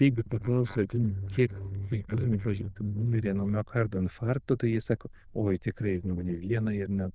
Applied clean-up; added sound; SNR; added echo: neural diffusion model UNIVERSE++.